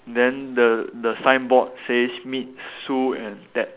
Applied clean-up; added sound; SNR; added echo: none; none; none; none.